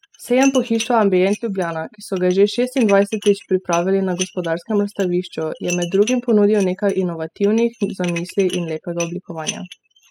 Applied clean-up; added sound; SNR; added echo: classical method spectral subtraction.